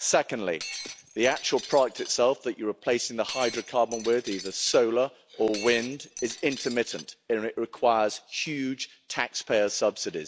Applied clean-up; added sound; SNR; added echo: none; Shatter; 13 dB; none.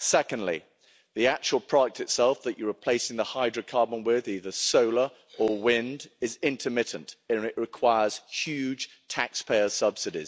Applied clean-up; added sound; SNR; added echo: none; none; none; none.